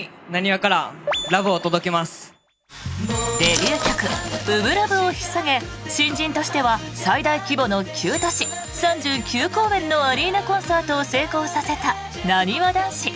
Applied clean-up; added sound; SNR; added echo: none; Glass; 9 dB; none.